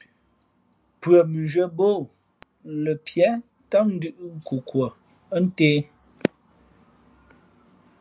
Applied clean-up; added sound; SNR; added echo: none; none; none; none.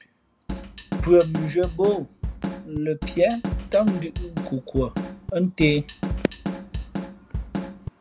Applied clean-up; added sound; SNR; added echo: none; Drum kit; 6 dB; none.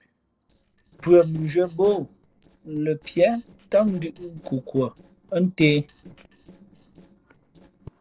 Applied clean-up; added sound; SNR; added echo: neural separator model SepFormer DNS4.